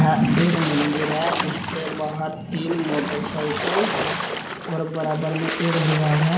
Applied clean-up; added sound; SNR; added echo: none; Splash, splatter; 5 dB; reverberation time 0.7 s.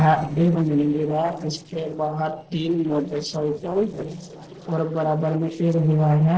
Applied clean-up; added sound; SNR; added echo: neural separator model SepFormer DNS4.